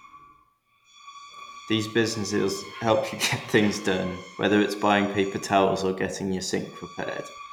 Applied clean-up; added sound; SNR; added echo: none; Screech; 18 dB; none.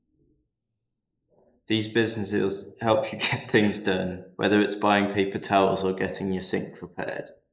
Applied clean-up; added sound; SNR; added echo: neural mask model Resemble Enhance denoiser.